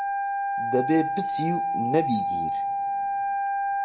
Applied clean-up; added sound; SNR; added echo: none; Wind instrument, woodwind instrument; -3 dB; reverberation time 1.7 s.